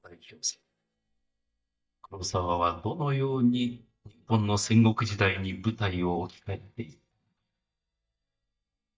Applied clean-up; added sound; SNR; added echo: neural mask model DeepFilterNet 3.